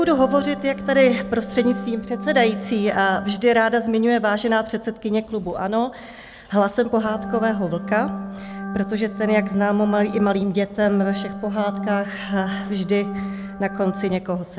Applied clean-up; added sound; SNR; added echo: none; Organ; 8 dB; none.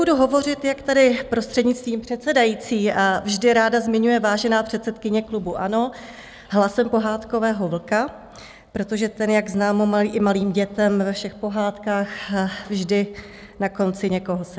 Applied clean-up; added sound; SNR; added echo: none; none; none; none.